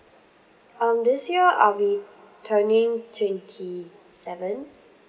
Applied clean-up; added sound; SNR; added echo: none; none; none; none.